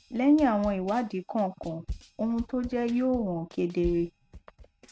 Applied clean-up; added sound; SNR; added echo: neural mask model RNNoise.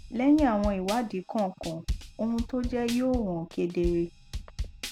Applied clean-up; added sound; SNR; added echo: none; Drum / Drum kit; 9 dB; none.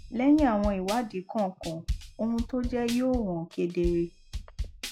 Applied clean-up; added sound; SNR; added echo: classical method log-MMSE.